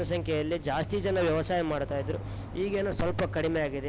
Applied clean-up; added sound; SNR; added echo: none; Subway, metro, underground / Train; 18 dB; none.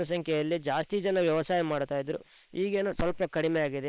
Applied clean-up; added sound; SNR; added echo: neural separator model SepFormer WHAM!.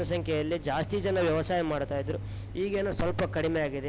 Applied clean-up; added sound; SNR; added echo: none; none; none; none.